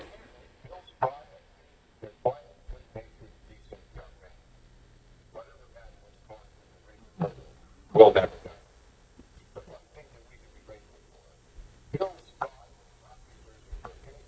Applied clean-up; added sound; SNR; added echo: neural mask model DeepFilterNet 3.